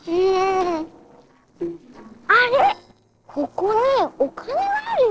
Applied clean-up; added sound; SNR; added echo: neural separator model SepFormer DNS4.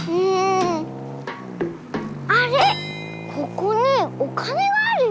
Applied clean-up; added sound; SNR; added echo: none; Traffic noise, roadway noise; 11 dB; none.